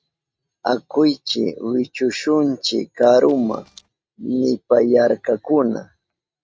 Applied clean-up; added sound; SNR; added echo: neural mask model RNNoise.